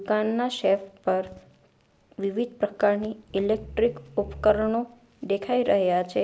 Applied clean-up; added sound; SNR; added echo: none; Growling; 15 dB; none.